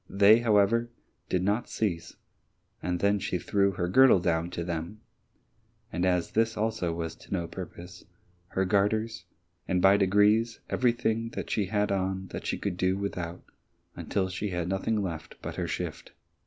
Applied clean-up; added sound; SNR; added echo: none; none; none; none.